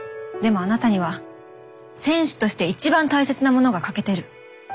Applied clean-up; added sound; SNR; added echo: none; none; none; none.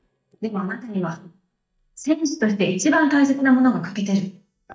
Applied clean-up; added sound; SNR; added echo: neural mask model DeepFilterNet 3.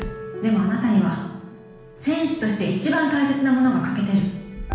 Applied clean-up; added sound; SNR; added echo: none; Crackle; 18 dB; reverberation time 1.1 s.